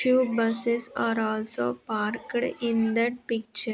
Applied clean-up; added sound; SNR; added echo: none; none; none; none.